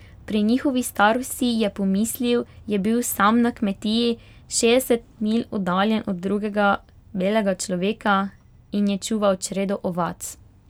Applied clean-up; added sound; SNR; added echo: none; none; none; none.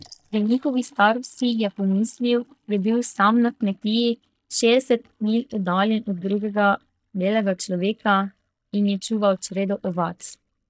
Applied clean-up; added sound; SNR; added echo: neural mask model DeepFilterNet 3.